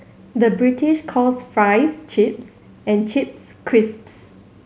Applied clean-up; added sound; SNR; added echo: none; none; none; none.